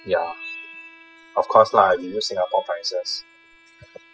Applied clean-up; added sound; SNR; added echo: classical method spectral subtraction.